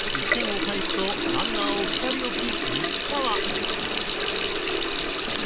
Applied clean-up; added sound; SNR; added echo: none; Water tap, faucet; -4 dB; none.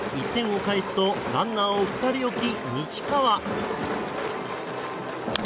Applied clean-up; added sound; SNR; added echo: none; none; none; none.